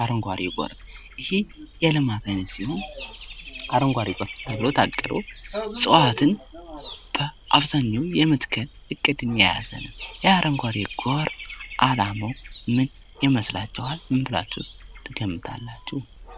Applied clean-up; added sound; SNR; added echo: none; Bird / Dog; 15 dB; none.